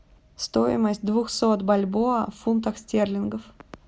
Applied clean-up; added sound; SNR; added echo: none; none; none; none.